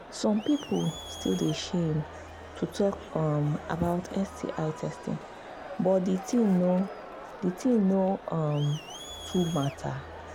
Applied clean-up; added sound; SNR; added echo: none; Crowd; 13 dB; none.